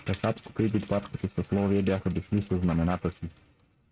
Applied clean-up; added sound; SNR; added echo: neural mask model RNNoise.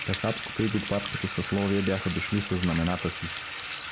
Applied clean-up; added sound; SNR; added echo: none; Bathtub (filling or washing) / Water tap, faucet; 7 dB; none.